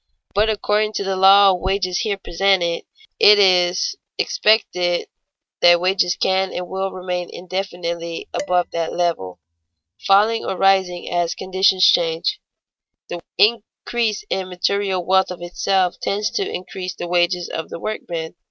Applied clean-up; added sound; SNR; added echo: neural mask model RNNoise.